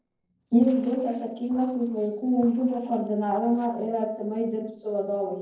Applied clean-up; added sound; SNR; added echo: neural separator model SepFormer DNS4.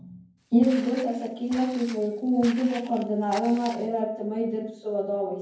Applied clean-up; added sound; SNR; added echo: none; Walk, footsteps; 19 dB; reverberation time 0.9 s.